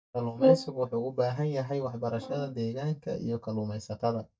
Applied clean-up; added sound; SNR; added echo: neural mask model DeepFilterNet 3.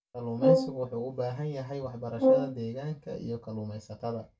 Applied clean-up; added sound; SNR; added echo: none; Brass instrument; -5 dB; reverberation time 0.2 s.